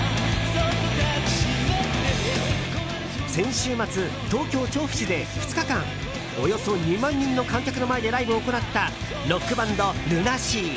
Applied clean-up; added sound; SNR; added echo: none; none; none; none.